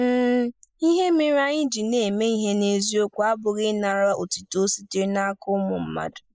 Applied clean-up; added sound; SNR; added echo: neural mask model Resemble Enhance denoiser.